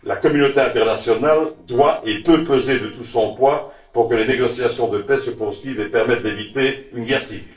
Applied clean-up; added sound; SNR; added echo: neural separator model SepFormer DNS4.